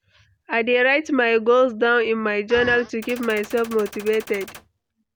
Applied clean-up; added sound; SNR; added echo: none; Gunshot, gunfire + Fart; 18 dB; none.